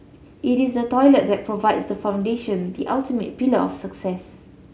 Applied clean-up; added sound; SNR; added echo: none; none; none; none.